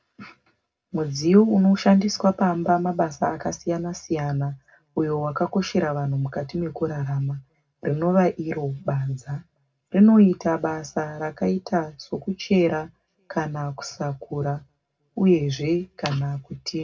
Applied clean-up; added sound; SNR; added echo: none; none; none; reverberation time 0.2 s.